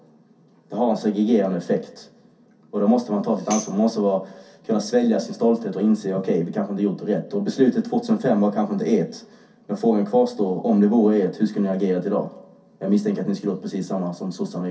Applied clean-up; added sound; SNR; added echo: none; Tambourine; 16 dB; reverberation time 0.3 s.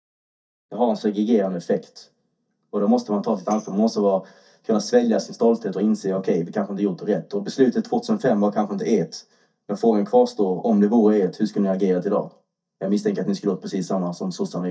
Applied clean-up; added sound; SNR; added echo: neural mask model DeepFilterNet 3.